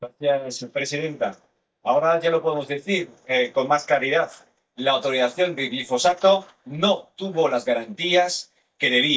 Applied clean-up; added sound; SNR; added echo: neural mask model DeepFilterNet 3.